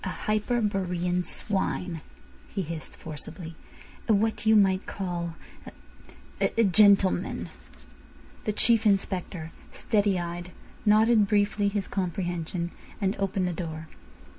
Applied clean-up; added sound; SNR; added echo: none; none; none; none.